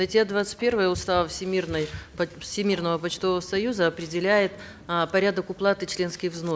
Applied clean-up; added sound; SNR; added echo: none; none; none; none.